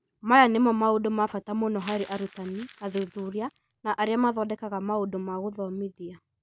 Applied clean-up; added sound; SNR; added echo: none; Crumpling, crinkling; 20 dB; none.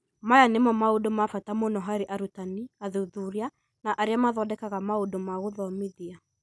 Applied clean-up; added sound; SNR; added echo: none; none; none; none.